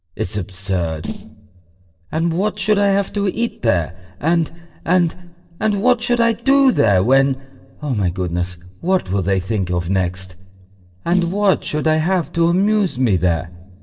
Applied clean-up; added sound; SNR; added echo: neural separator model SepFormer DNS4.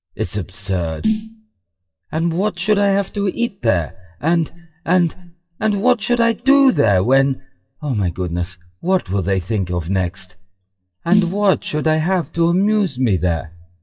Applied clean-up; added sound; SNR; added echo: classical method WPE with log-MMSE.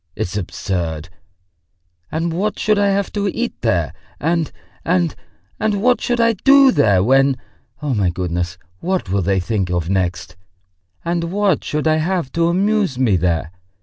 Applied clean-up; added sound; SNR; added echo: none; none; none; none.